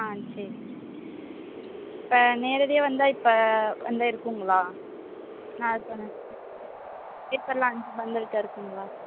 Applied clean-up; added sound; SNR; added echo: none; Wind; 13 dB; none.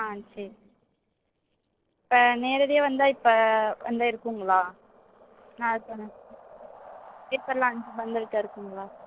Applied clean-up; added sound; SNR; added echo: neural separator model SepFormer DNS4.